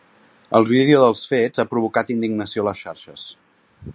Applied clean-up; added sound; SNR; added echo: none; none; none; none.